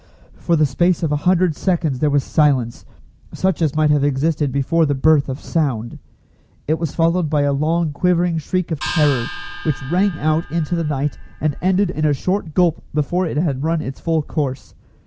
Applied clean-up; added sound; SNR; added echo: none; Gong; 12 dB; none.